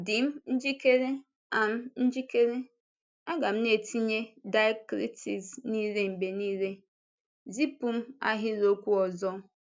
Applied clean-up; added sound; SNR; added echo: none; none; none; none.